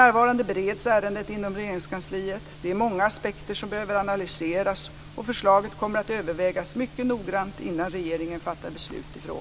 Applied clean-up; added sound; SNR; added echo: none; none; none; none.